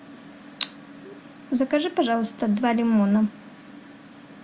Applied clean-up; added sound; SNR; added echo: none; none; none; none.